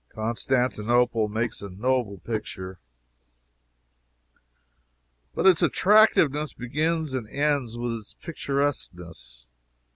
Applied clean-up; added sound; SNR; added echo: none; none; none; none.